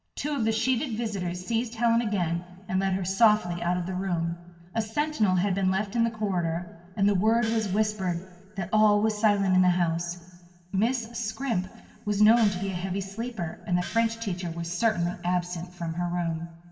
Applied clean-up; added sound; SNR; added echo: none; Gong; 18 dB; reverberation time 1.8 s.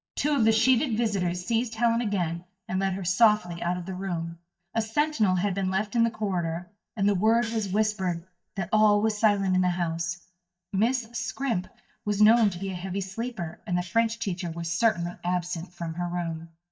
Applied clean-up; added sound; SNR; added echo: neural mask model DeepFilterNet 3.